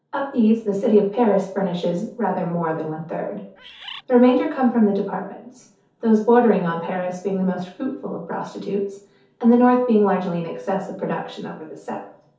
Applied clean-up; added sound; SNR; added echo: none; Bird; 17 dB; reverberation time 0.5 s.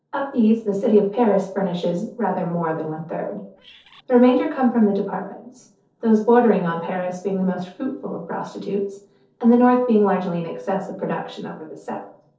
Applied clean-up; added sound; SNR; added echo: neural separator model SepFormer DNS4.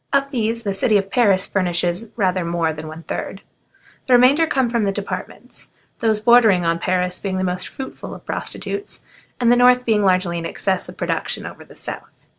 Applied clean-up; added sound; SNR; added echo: none; none; none; none.